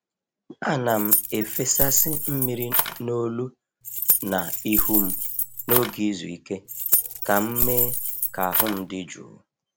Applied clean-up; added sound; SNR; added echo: none; Keys jangling; -3 dB; none.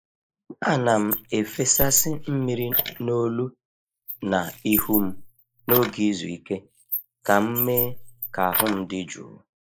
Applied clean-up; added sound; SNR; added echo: neural mask model Resemble Enhance denoiser.